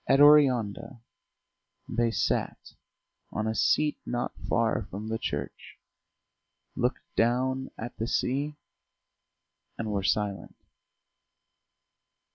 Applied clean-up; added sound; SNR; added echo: none; none; none; none.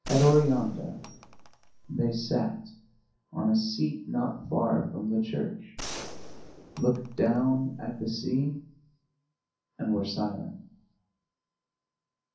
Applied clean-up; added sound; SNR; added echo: none; Gunshot, gunfire; 12 dB; reverberation time 0.6 s.